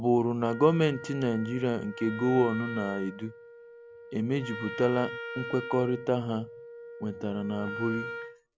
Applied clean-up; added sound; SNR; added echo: none; Wind instrument, woodwind instrument; 11 dB; none.